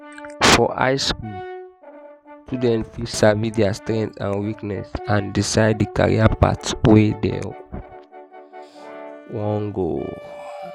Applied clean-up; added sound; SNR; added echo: none; Brass instrument; 18 dB; none.